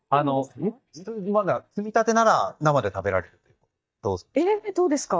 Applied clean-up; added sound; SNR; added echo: neural mask model DeepFilterNet 3.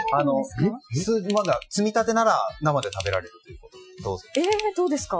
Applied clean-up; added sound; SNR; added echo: classical method Wiener filter.